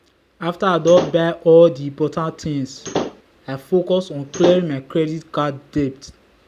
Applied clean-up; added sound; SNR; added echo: none; Slam / Wood; 6 dB; none.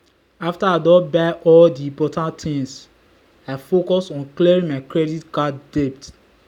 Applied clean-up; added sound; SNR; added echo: none; none; none; none.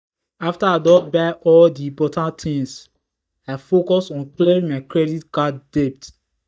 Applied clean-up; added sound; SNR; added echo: neural mask model DeepFilterNet 3.